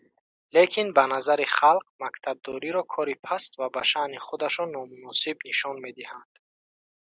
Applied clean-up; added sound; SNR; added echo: none; none; none; none.